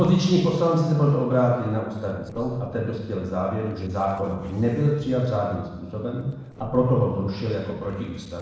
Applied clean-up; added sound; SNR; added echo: neural separator model SepFormer DNS4.